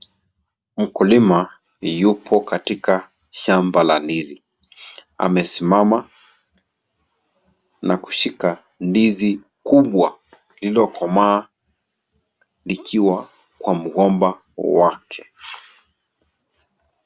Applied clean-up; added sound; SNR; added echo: none; none; none; none.